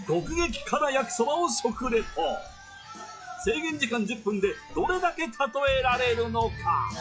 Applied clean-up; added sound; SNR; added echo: classical method log-MMSE.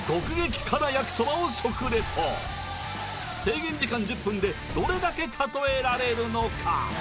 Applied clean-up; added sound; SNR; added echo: none; Explosion; 11 dB; none.